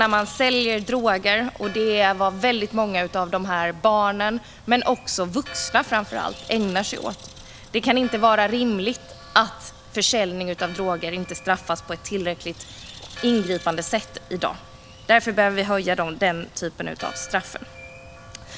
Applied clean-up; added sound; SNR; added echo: none; Church bell + Bird; 18 dB; none.